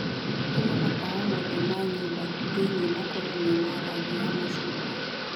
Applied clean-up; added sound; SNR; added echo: none; Thunder / Rain; -1 dB; none.